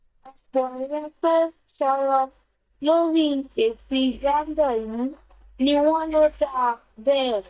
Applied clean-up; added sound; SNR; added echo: neural mask model DeepFilterNet 3.